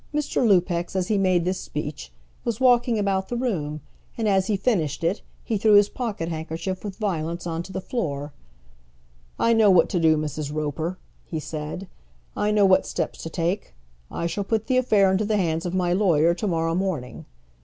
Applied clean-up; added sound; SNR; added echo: none; none; none; none.